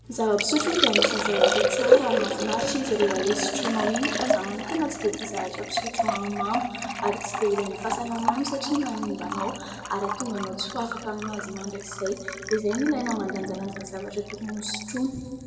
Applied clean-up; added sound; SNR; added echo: none; Liquid; 0 dB; reverberation time 1.9 s.